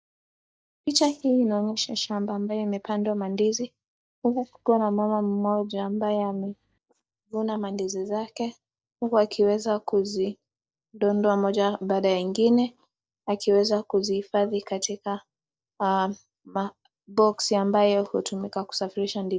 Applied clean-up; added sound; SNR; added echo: neural mask model DeepFilterNet 3.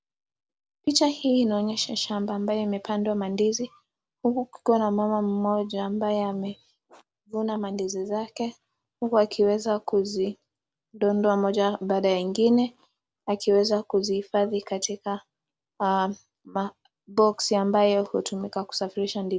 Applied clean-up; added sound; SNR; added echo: none; none; none; none.